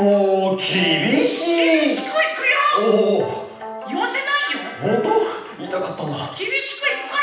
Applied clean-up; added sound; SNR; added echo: none; none; none; reverberation time 0.9 s.